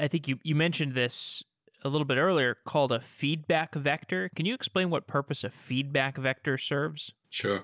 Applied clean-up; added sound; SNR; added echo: none; none; none; none.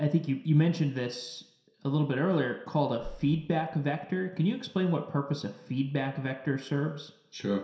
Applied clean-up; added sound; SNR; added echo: none; Breathing; 20 dB; reverberation time 0.7 s.